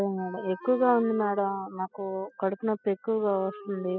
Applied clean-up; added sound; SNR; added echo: classical method spectral subtraction.